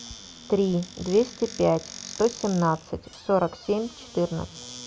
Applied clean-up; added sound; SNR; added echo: none; Squeak / Cupboard open or close; 17 dB; none.